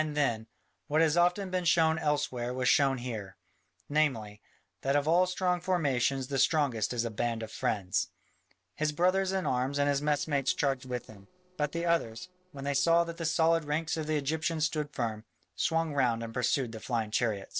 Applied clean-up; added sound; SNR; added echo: neural separator model SepFormer DNS4.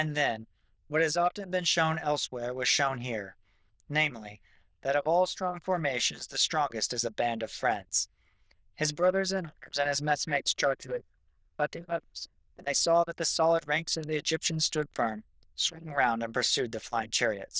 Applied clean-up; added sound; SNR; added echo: neural diffusion model UNIVERSE++.